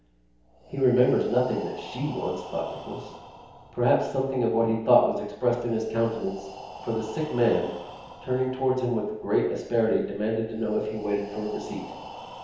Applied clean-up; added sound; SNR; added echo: none; Breathing; 17 dB; reverberation time 1.0 s.